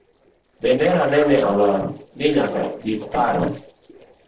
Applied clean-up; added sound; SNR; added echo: neural separator model SepFormer DNS4.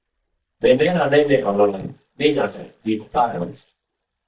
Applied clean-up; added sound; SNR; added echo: neural mask model DeepFilterNet 3.